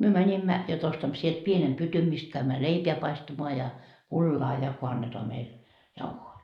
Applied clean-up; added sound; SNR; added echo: neural mask model Resemble Enhance denoiser.